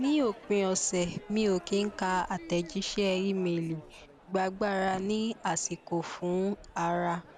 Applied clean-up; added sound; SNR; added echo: none; Crowd / Fireworks; 19 dB; none.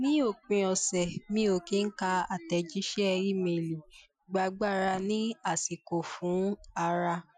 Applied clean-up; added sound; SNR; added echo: classical method Wiener filter.